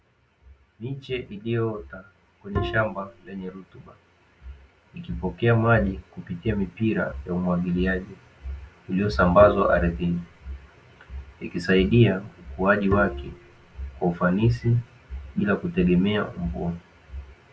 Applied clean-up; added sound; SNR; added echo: none; Bowed string instrument; 8 dB; none.